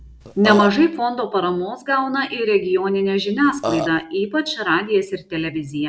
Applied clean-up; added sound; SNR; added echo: none; Burping, eructation; 7 dB; none.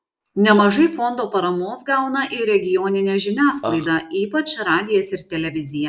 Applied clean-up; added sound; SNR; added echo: neural mask model Resemble Enhance denoiser.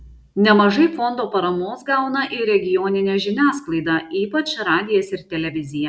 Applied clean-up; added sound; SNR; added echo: none; none; none; none.